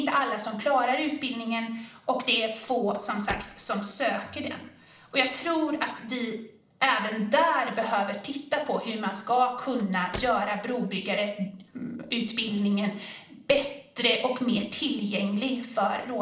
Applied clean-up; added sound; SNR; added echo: neural separator model SepFormer DNS4.